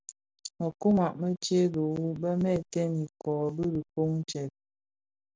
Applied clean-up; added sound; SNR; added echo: none; none; none; none.